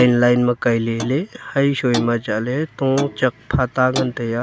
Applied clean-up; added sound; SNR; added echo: none; Clock; 14 dB; none.